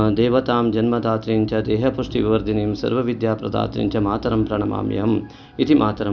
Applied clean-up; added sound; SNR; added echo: none; none; none; none.